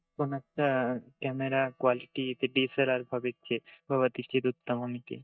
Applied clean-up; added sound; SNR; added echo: neural mask model DeepFilterNet 3.